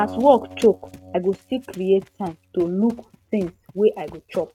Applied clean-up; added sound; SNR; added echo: neural mask model RNNoise.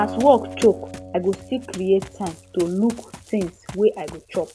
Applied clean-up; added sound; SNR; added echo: none; Acoustic guitar + Run; 14 dB; none.